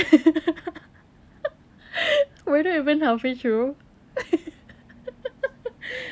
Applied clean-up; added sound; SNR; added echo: none; none; none; none.